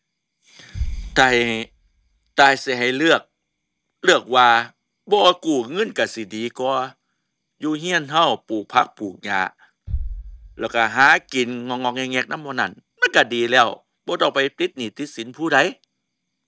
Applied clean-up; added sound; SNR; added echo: none; Bass drum; 17 dB; none.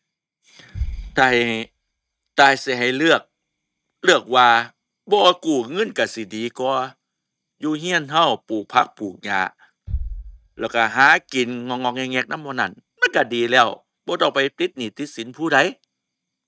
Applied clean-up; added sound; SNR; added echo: neural mask model RNNoise.